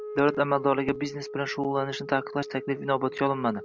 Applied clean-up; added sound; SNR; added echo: none; Wind instrument, woodwind instrument; 12 dB; none.